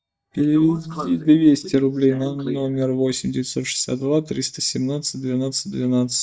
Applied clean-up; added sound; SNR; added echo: neural mask model DeepFilterNet 3.